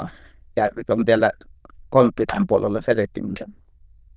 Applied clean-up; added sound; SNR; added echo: neural diffusion model UNIVERSE++.